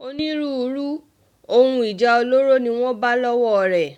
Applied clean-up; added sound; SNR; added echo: none; none; none; none.